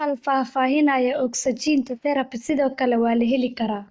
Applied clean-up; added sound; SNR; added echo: neural mask model DeepFilterNet 3.